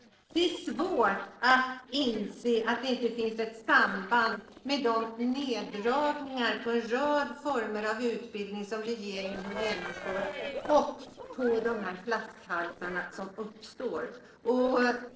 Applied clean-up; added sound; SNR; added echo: neural separator model SepFormer DNS4.